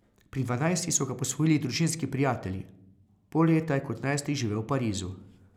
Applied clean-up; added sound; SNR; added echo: none; none; none; none.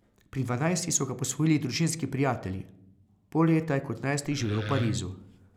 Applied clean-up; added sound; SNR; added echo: none; Wood; 6 dB; none.